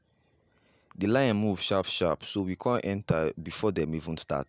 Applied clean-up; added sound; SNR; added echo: none; none; none; none.